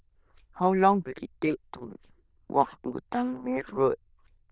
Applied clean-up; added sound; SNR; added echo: neural diffusion model UNIVERSE++.